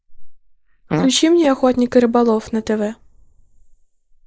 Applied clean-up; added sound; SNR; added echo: neural mask model Resemble Enhance denoiser.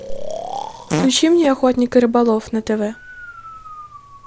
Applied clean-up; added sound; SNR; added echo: none; Fart + Breathing; 11 dB; none.